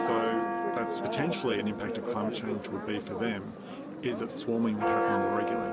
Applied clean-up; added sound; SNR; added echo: none; Church bell; -1 dB; none.